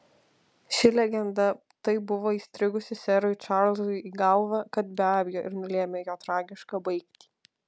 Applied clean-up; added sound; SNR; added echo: none; none; none; none.